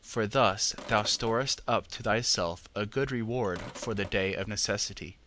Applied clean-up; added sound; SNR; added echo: none; Sink (filling or washing); 18 dB; none.